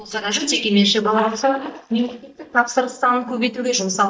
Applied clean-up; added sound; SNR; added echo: neural mask model DeepFilterNet 3.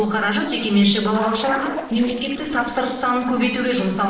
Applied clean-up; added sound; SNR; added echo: neural separator model SepFormer DNS4.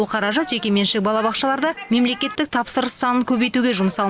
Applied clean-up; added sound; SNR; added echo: none; none; none; none.